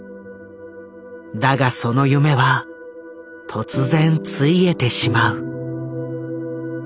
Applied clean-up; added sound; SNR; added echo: none; none; none; none.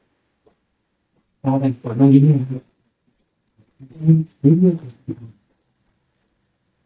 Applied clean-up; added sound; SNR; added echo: neural mask model DeepFilterNet 3.